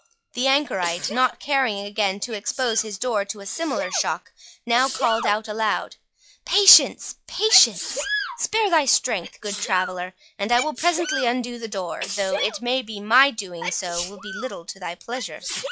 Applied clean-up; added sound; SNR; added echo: classical method log-MMSE.